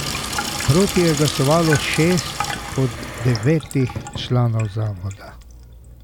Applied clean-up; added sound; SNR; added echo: none; Sink (filling or washing); 7 dB; none.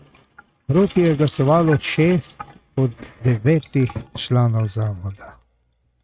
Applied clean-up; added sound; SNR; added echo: neural mask model RNNoise.